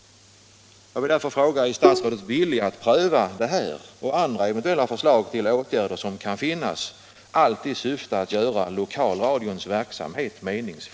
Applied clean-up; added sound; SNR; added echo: none; Bowed string instrument; 1 dB; none.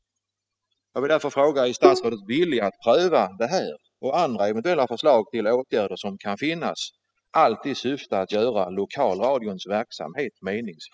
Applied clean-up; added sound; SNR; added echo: classical method spectral subtraction.